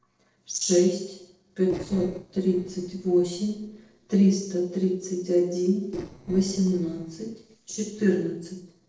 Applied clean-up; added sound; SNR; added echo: neural separator model SepFormer DNS4.